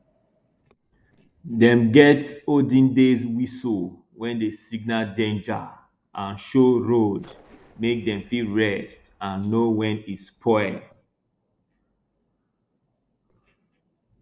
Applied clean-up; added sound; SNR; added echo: neural separator model SepFormer DNS4.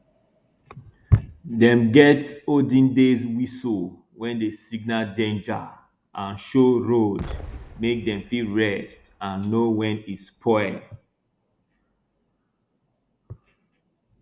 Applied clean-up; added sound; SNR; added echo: none; Explosion + Tambourine; 18 dB; none.